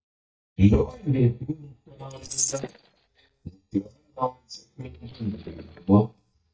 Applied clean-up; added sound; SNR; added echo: neural mask model DeepFilterNet 3.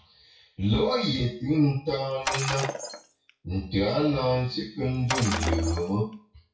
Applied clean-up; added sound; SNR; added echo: classical method WPE with log-MMSE.